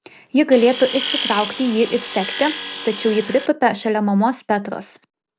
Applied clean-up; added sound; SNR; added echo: none; Tools; 8 dB; none.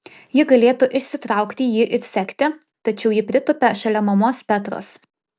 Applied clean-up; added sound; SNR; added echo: none; none; none; none.